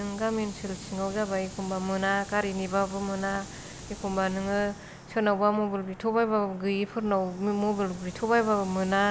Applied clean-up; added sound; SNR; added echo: none; Hiss; 18 dB; none.